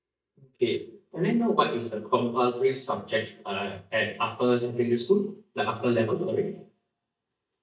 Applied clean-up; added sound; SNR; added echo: neural mask model DeepFilterNet 3.